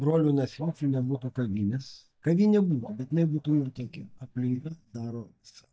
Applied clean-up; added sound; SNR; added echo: neural mask model DeepFilterNet 3.